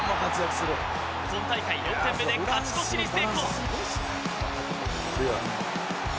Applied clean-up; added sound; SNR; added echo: none; none; none; none.